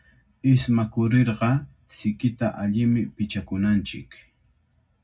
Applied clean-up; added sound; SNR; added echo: none; none; none; reverberation time 0.4 s.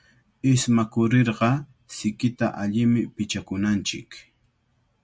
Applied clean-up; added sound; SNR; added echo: none; none; none; none.